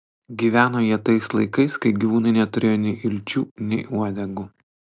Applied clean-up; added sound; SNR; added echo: none; none; none; none.